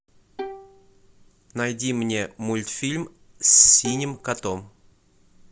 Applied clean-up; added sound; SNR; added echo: none; Bowed string instrument; 16 dB; none.